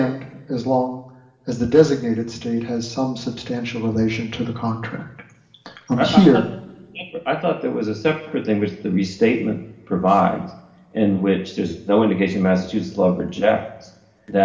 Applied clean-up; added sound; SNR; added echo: none; none; none; reverberation time 0.8 s.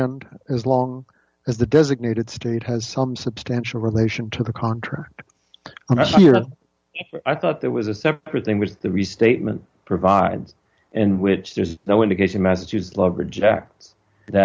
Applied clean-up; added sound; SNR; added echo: none; none; none; none.